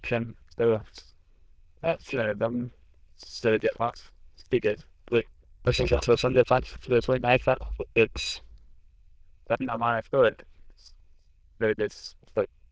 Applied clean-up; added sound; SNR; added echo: neural diffusion model UNIVERSE++.